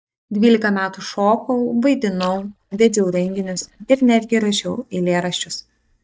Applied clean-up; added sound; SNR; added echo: neural mask model DeepFilterNet 3.